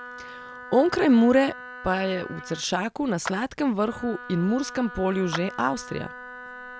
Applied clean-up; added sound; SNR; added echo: none; Wind instrument, woodwind instrument + Clapping; 14 dB; none.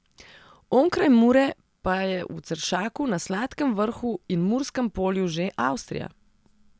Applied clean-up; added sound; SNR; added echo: none; none; none; none.